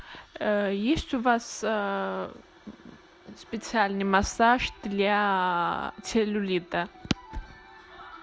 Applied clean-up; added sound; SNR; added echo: none; none; none; none.